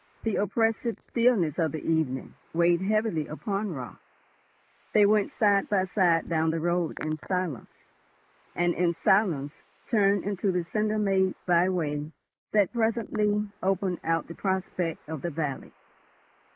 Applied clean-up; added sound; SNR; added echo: neural mask model Resemble Enhance denoiser.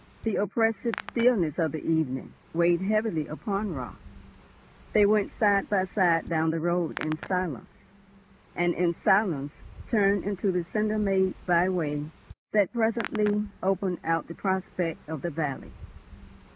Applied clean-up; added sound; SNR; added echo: none; Hands; 18 dB; none.